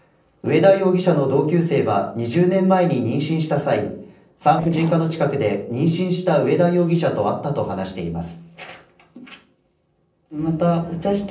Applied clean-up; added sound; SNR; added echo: neural separator model SepFormer DNS4.